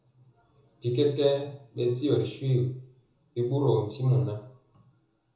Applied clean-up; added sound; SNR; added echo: none; none; none; reverberation time 0.6 s.